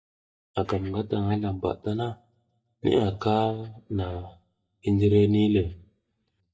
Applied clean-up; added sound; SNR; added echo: neural mask model DeepFilterNet 3.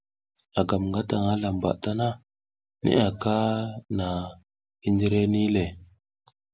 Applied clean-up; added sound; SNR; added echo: none; none; none; none.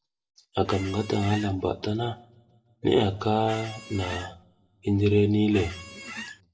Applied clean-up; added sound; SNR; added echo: none; Squeak; 14 dB; reverberation time 0.6 s.